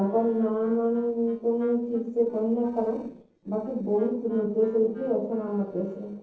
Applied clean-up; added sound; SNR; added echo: neural separator model SepFormer DNS4.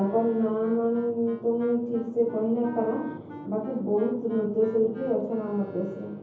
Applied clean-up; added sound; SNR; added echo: none; Wind instrument, woodwind instrument; 19 dB; reverberation time 0.9 s.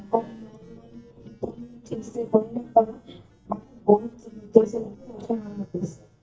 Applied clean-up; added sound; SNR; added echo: neural mask model DeepFilterNet 3.